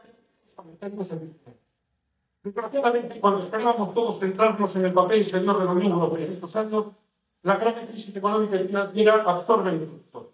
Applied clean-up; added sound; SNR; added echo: neural mask model DeepFilterNet 3.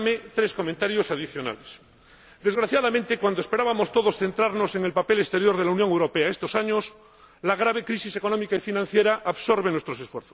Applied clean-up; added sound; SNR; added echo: none; none; none; none.